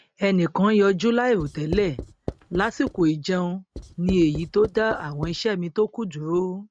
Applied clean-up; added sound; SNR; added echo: neural mask model RNNoise.